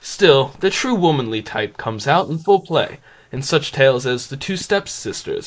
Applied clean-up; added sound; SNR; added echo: neural mask model Resemble Enhance denoiser.